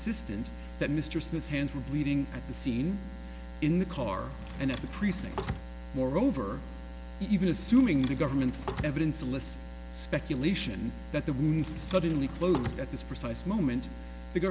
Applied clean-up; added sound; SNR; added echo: none; Drawer open or close; 11 dB; none.